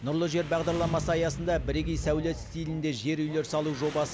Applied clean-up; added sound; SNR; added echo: none; Engine + Animal; 8 dB; none.